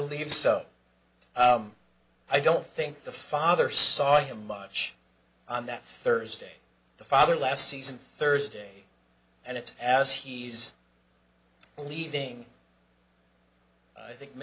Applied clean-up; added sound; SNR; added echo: none; none; none; none.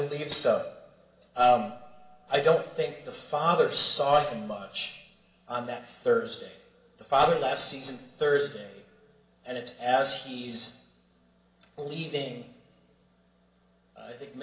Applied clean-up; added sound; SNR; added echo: none; none; none; reverberation time 1.8 s.